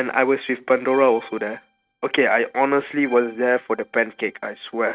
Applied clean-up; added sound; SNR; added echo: neural mask model RNNoise.